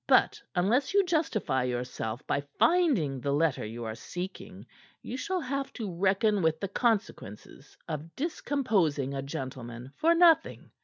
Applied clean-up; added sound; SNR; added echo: none; none; none; none.